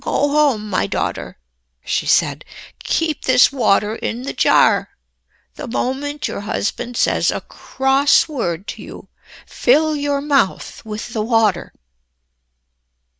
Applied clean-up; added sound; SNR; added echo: none; none; none; none.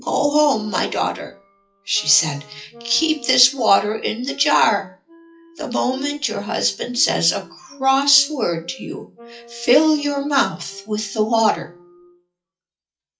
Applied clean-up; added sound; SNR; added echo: classical method WPE with log-MMSE.